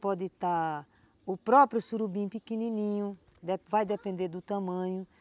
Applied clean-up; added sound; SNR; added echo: none; none; none; none.